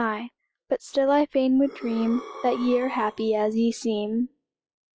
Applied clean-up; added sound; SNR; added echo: classical method log-MMSE.